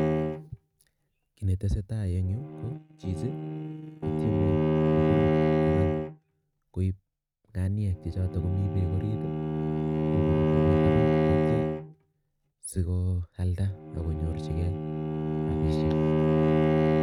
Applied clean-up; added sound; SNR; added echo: neural mask model RNNoise.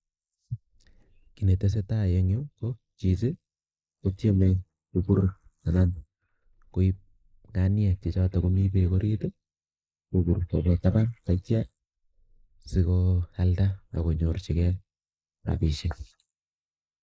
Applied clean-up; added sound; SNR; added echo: neural mask model Resemble Enhance denoiser.